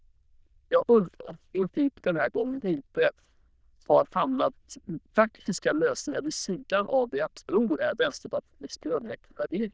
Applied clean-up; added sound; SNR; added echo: neural diffusion model UNIVERSE++.